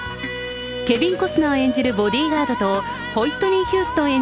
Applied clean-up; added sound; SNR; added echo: none; Keyboard (musical); 19 dB; none.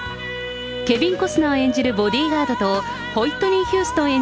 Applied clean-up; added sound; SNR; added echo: none; none; none; none.